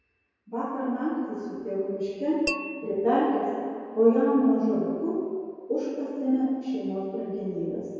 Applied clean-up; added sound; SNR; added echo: none; Tap / Glass; 11 dB; reverberation time 2.2 s.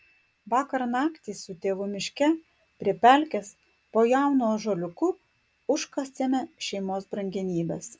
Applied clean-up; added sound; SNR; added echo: none; none; none; none.